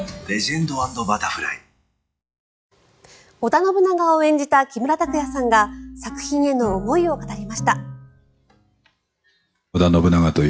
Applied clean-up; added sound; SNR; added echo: classical method log-MMSE.